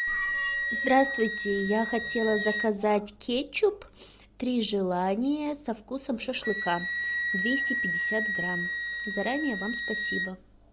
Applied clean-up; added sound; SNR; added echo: none; Wind instrument, woodwind instrument; 3 dB; none.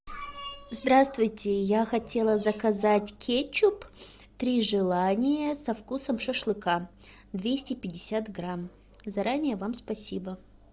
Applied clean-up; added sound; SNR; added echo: none; none; none; none.